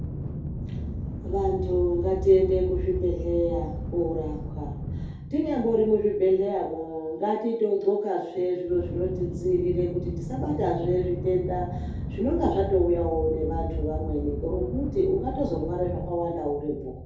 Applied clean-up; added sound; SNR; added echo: none; Aircraft; 6 dB; reverberation time 2.3 s.